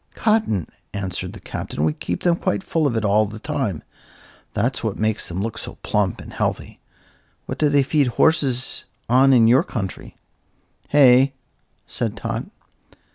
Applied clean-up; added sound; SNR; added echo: none; none; none; none.